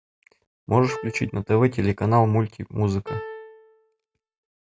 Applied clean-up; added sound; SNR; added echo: neural mask model RNNoise.